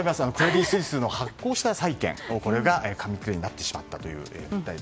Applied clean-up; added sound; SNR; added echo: none; none; none; none.